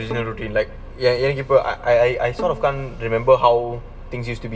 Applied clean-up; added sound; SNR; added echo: none; Bowed string instrument; 20 dB; reverberation time 2.1 s.